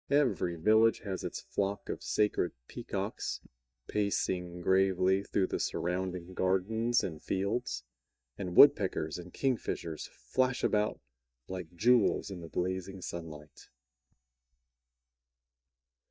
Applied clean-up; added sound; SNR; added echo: neural mask model DeepFilterNet 3.